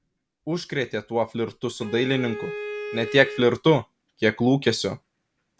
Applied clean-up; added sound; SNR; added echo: none; Bowed string instrument; 10 dB; none.